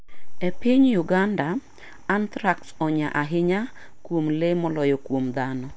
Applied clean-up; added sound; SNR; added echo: none; none; none; none.